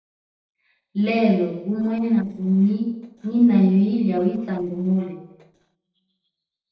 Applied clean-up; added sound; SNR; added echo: neural separator model SepFormer DNS4.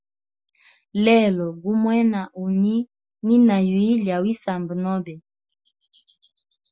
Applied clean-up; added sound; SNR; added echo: none; none; none; none.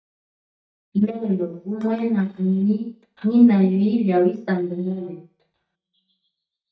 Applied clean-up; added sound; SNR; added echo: neural mask model DeepFilterNet 3.